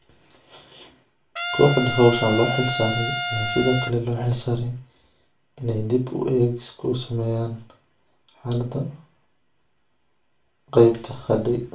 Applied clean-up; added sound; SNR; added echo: none; Trumpet; 3 dB; reverberation time 0.3 s.